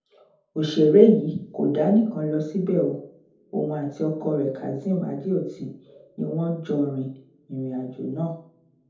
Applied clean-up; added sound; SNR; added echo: none; none; none; reverberation time 0.6 s.